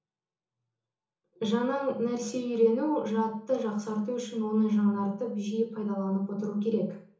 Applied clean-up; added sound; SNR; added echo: none; none; none; reverberation time 0.7 s.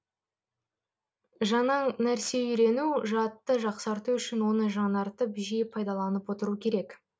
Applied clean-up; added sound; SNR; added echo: none; none; none; none.